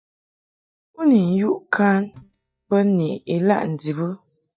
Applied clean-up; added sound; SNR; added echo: neural mask model DeepFilterNet 3.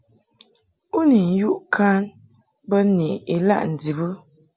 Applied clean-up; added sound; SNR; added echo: none; none; none; none.